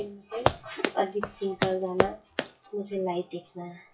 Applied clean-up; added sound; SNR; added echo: classical method WPE with log-MMSE.